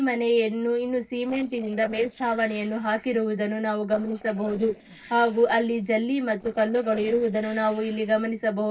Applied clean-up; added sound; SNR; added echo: neural separator model SepFormer DNS4.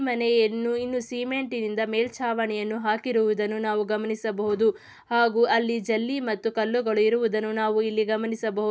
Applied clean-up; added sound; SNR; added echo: none; none; none; none.